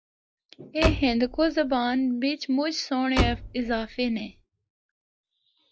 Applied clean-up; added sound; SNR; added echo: none; Slam; 3 dB; none.